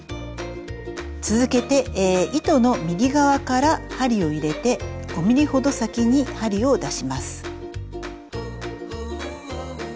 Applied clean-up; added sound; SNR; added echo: none; none; none; none.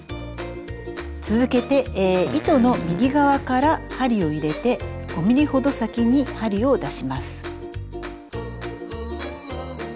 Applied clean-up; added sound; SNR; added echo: none; Fart; 9 dB; none.